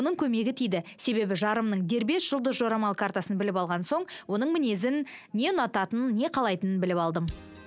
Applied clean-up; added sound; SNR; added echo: none; none; none; none.